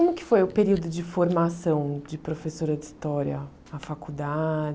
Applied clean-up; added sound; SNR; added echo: none; none; none; none.